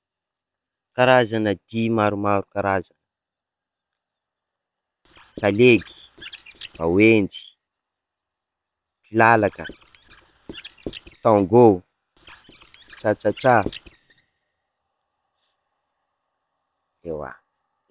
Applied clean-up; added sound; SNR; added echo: neural separator model SepFormer WHAM!.